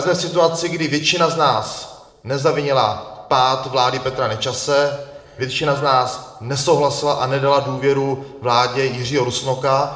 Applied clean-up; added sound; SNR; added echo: neural separator model SepFormer DNS4.